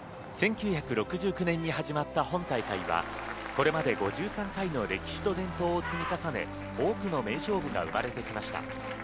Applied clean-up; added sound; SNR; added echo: none; none; none; none.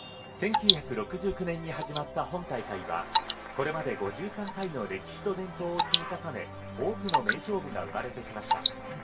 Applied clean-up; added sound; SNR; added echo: none; Drip / Water; 0 dB; reverberation time 0.2 s.